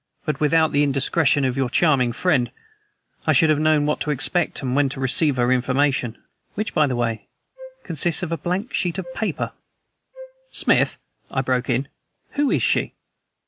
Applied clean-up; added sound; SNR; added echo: none; Wind instrument, woodwind instrument; 18 dB; none.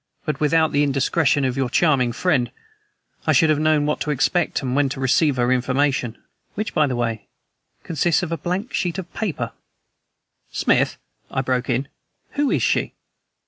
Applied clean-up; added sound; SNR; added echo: none; none; none; none.